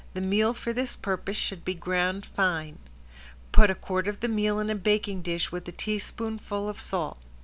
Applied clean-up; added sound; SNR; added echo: none; none; none; none.